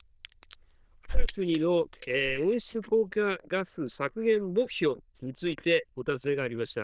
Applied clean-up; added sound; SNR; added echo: neural diffusion model UNIVERSE++.